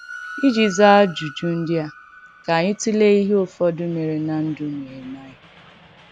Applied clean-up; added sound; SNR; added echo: none; Train; 18 dB; none.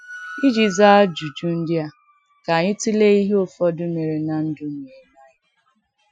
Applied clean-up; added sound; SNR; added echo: classical method Wiener filter.